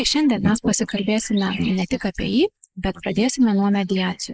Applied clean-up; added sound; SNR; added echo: neural mask model Resemble Enhance denoiser.